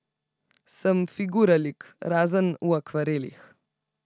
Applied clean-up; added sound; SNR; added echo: none; none; none; none.